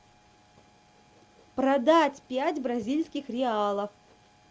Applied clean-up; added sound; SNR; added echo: none; none; none; none.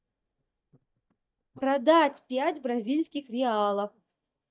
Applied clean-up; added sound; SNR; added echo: neural mask model DeepFilterNet 3.